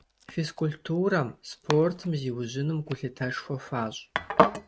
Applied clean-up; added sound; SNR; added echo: neural mask model RNNoise.